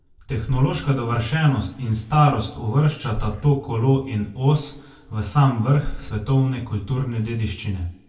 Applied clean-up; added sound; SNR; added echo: none; Breathing; 15 dB; reverberation time 0.2 s.